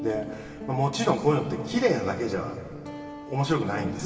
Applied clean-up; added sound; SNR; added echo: none; Guitar; 12 dB; reverberation time 2.6 s.